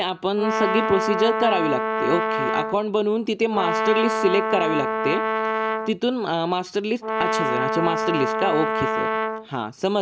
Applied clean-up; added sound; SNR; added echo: none; Brass instrument; 0 dB; none.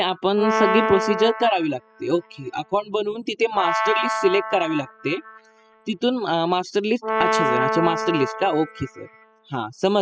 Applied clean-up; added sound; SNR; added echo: classical method spectral subtraction.